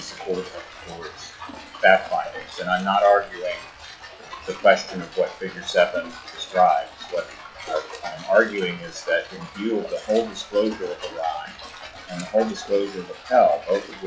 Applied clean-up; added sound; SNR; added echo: classical method WPE with log-MMSE.